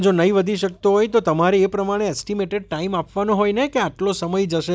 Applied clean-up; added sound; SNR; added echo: none; none; none; none.